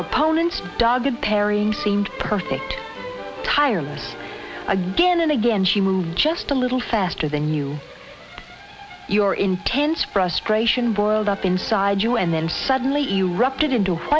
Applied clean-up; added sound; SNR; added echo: none; none; none; none.